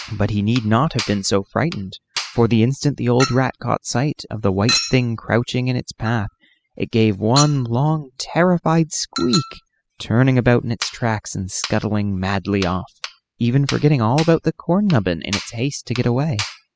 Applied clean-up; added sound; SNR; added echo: classical method spectral subtraction.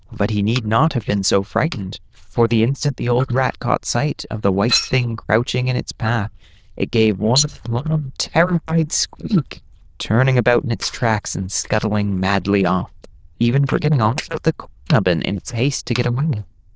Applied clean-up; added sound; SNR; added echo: neural diffusion model UNIVERSE++.